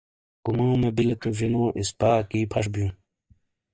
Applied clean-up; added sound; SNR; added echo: neural mask model DeepFilterNet 3.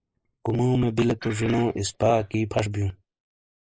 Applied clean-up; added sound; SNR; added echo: neural mask model Resemble Enhance denoiser.